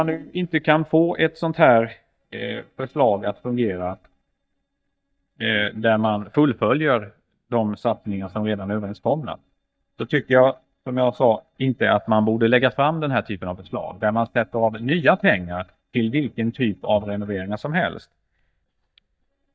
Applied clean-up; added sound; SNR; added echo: neural mask model DeepFilterNet 3.